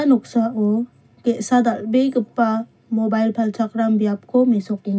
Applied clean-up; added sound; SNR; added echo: none; none; none; reverberation time 0.4 s.